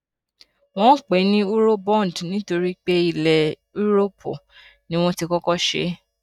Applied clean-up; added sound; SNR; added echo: neural mask model DeepFilterNet 3.